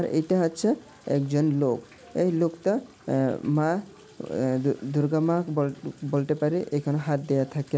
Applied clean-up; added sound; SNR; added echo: none; none; none; none.